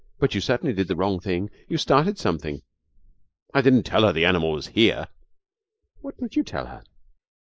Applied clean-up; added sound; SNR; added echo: neural mask model Resemble Enhance denoiser.